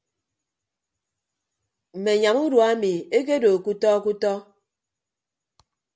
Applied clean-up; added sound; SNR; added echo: none; none; none; none.